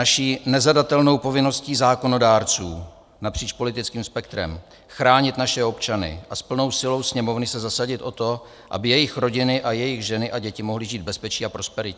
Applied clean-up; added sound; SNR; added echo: none; none; none; none.